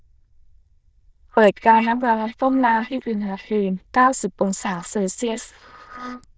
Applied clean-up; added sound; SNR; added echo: neural diffusion model UNIVERSE++.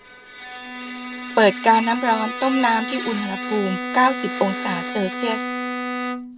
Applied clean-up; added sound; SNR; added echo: none; Bowed string instrument; 7 dB; none.